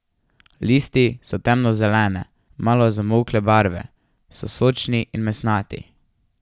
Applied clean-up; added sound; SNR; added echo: none; none; none; none.